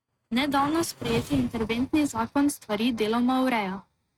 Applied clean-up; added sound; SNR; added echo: neural mask model RNNoise.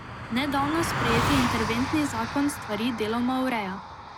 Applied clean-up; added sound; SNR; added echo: none; Car passing by; 3 dB; none.